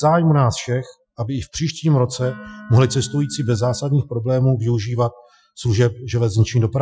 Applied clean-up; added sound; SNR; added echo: classical method Wiener filter.